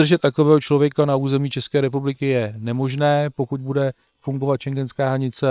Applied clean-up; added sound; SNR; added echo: neural separator model SepFormer WHAM!.